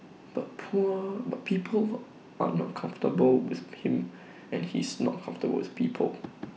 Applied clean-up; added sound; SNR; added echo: none; none; none; none.